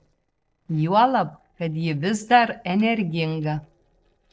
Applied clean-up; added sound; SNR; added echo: neural separator model SepFormer DNS4.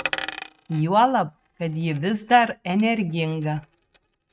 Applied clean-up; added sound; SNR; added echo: neural mask model RNNoise.